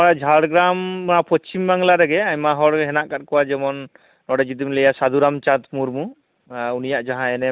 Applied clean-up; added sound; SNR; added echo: none; none; none; none.